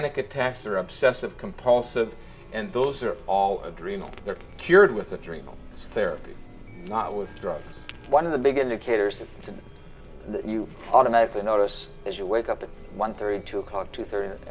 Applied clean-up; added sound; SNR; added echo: none; Chime; 17 dB; reverberation time 0.3 s.